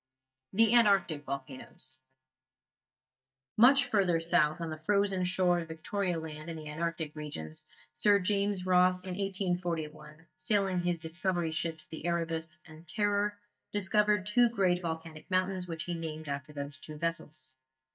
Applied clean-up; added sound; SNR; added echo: neural mask model DeepFilterNet 3.